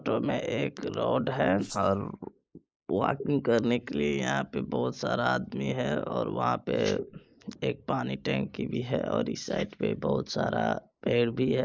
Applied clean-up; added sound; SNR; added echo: neural mask model Resemble Enhance denoiser.